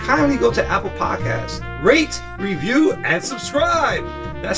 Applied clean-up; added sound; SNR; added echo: none; Trumpet; 15 dB; reverberation time 0.1 s.